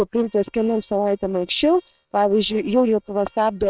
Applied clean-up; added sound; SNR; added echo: neural separator model SepFormer WHAM!.